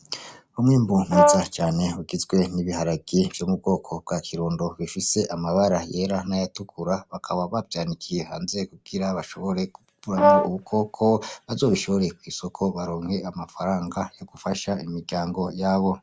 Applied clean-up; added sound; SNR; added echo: none; Brass instrument; -5 dB; none.